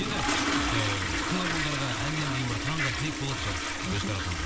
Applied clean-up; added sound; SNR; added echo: none; Toilet flush; -2 dB; none.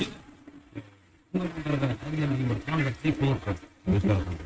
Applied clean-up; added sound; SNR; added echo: neural mask model RNNoise.